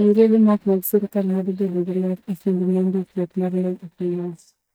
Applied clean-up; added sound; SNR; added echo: neural mask model DeepFilterNet 3.